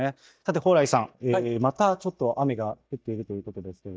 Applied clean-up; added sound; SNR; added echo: neural mask model DeepFilterNet 3.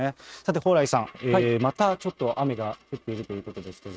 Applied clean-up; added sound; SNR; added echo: neural mask model RNNoise.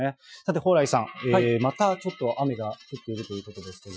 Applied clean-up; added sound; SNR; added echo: classical method Wiener filter.